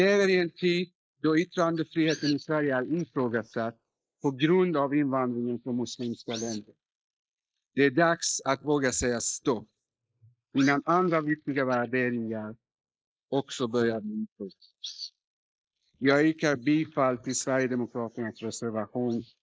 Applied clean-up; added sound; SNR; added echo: neural mask model Resemble Enhance denoiser.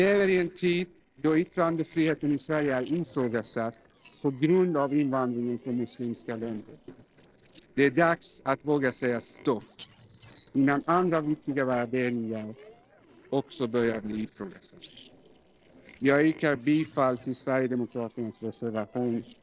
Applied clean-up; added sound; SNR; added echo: neural separator model SepFormer DNS4.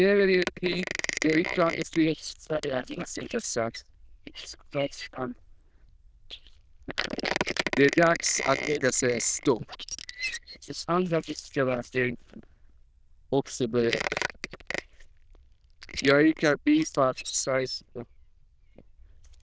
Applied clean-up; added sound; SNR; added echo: neural diffusion model UNIVERSE++.